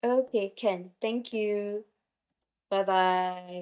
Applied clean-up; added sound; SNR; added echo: neural mask model DeepFilterNet 3.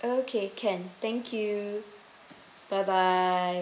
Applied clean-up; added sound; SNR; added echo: none; none; none; none.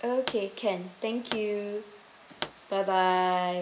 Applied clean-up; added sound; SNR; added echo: none; Explosion; 13 dB; none.